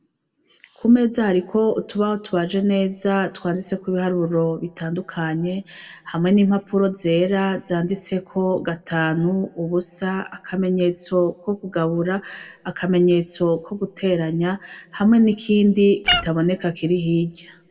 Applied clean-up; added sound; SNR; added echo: none; Meow; 3 dB; reverberation time 0.9 s.